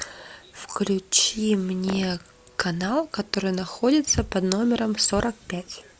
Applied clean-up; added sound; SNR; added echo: none; none; none; none.